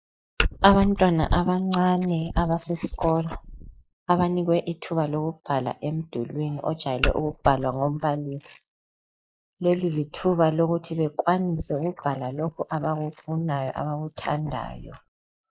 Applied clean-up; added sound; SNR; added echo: neural mask model Resemble Enhance denoiser.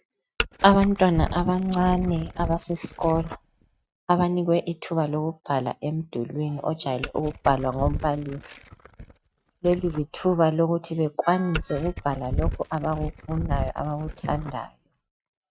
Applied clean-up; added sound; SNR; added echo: neural mask model RNNoise.